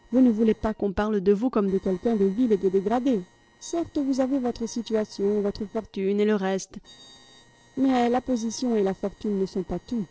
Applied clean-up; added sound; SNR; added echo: neural separator model SepFormer DNS4.